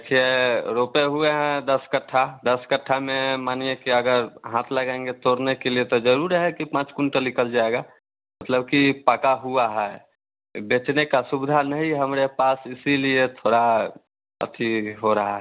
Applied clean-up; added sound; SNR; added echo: none; none; none; none.